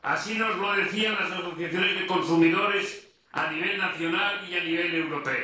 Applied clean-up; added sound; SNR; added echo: neural separator model SepFormer DNS4.